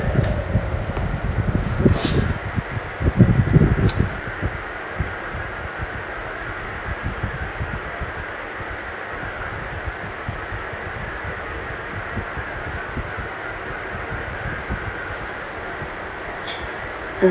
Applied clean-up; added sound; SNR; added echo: none; none; none; none.